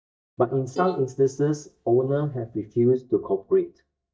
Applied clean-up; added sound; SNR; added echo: neural mask model DeepFilterNet 3.